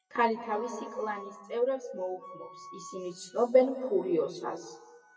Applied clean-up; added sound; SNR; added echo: classical method WPE with log-MMSE.